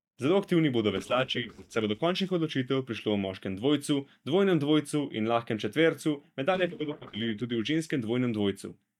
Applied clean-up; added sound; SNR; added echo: neural mask model DeepFilterNet 3.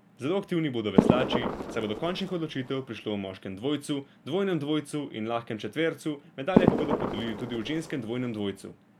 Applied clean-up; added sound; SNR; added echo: none; Fireworks; -3 dB; none.